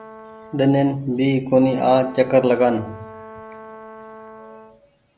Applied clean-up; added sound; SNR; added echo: none; Brass instrument; 19 dB; none.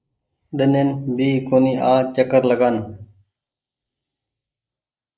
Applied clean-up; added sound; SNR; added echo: neural mask model Resemble Enhance denoiser.